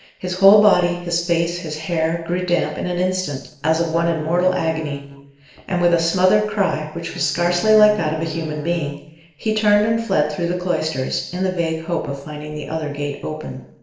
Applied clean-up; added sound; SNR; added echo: neural separator model SepFormer DNS4.